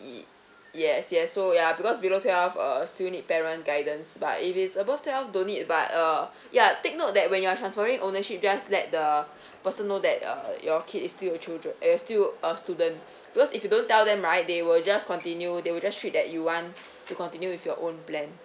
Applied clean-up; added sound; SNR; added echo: none; none; none; none.